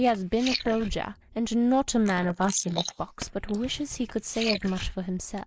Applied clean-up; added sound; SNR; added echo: neural mask model Resemble Enhance denoiser.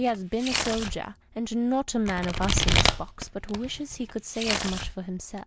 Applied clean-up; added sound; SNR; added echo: none; Domestic sounds, home sounds; 0 dB; none.